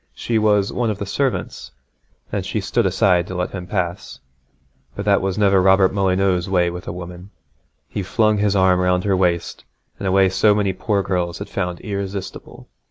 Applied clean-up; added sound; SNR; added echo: none; none; none; none.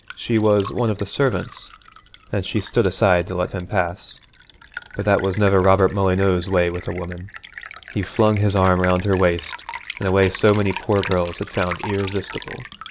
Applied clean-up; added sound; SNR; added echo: none; Liquid; 16 dB; none.